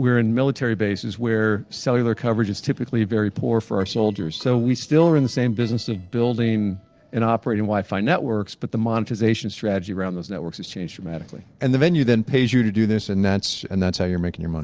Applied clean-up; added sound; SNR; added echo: neural separator model SepFormer DNS4.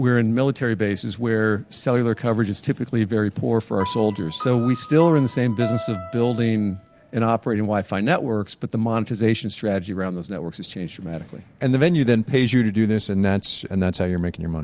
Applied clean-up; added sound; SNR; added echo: none; Piano; 13 dB; none.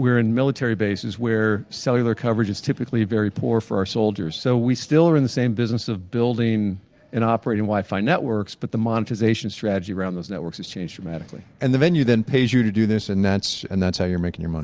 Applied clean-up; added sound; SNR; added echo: none; none; none; none.